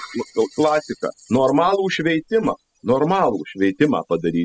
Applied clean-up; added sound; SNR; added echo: classical method spectral subtraction.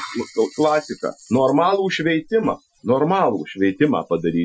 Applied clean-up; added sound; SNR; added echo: classical method Wiener filter.